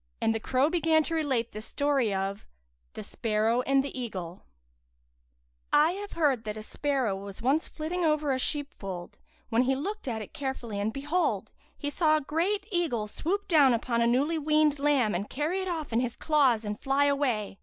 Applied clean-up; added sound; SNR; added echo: none; none; none; none.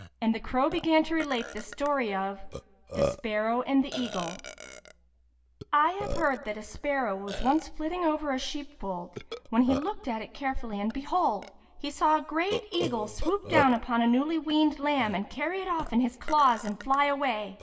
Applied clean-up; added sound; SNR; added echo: none; Burping, eructation; 11 dB; reverberation time 0.8 s.